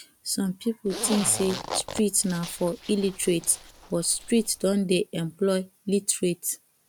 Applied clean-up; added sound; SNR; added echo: none; Zipper (clothing); 11 dB; none.